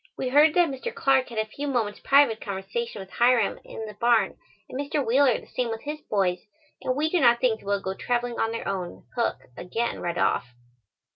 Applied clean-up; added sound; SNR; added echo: none; none; none; none.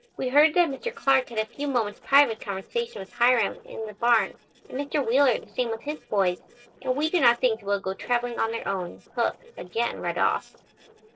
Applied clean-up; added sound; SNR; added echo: neural separator model SepFormer DNS4.